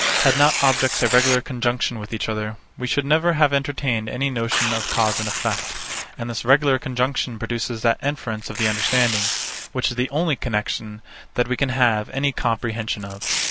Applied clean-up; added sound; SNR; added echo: none; Tearing; 6 dB; none.